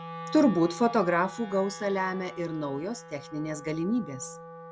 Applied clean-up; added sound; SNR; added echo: none; Wind instrument, woodwind instrument; 14 dB; none.